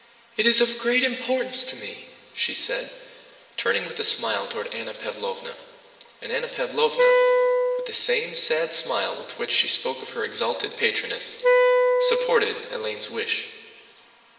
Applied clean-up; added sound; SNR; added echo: none; Wind instrument, woodwind instrument; -4 dB; reverberation time 1.7 s.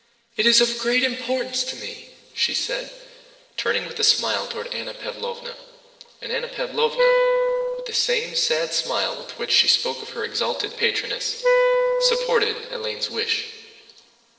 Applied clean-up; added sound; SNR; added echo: neural separator model SepFormer DNS4.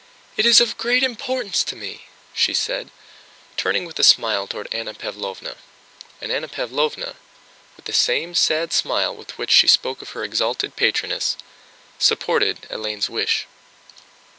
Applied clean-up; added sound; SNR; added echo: none; none; none; none.